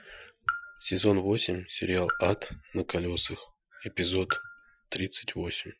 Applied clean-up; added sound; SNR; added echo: classical method Wiener filter.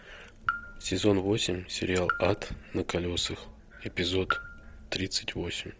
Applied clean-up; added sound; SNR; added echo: none; Raindrop / Drip; 8 dB; none.